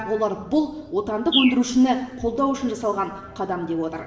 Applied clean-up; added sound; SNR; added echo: none; Bird; 7 dB; reverberation time 1.0 s.